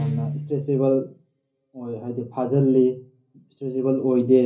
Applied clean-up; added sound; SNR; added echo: none; Guitar; 13 dB; reverberation time 0.5 s.